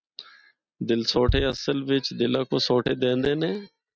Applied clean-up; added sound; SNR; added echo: neural mask model RNNoise.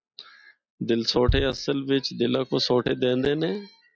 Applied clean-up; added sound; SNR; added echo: classical method log-MMSE.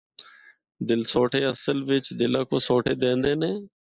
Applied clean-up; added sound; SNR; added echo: neural mask model Resemble Enhance denoiser.